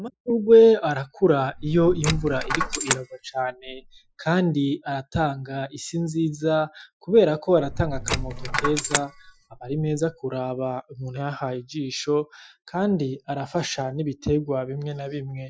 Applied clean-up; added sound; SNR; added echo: classical method Wiener filter.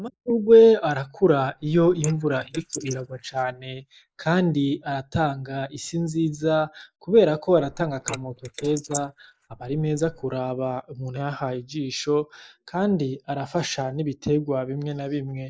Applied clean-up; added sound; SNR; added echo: neural mask model Resemble Enhance denoiser.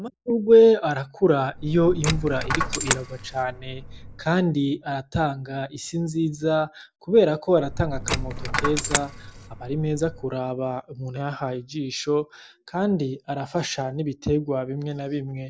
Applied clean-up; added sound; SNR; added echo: none; Coin (dropping); 5 dB; none.